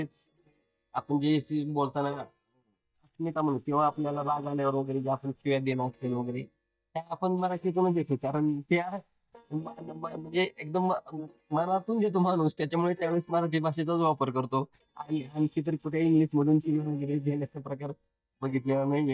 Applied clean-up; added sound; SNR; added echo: neural mask model DeepFilterNet 3.